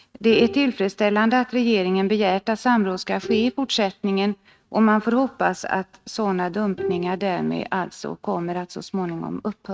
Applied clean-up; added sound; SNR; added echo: neural mask model RNNoise.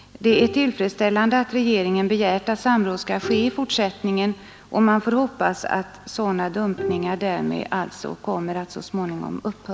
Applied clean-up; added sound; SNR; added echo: none; Bowed string instrument; 13 dB; none.